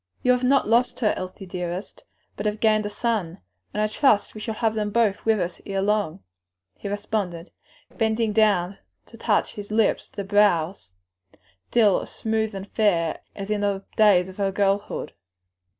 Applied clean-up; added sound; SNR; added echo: neural separator model SepFormer DNS4.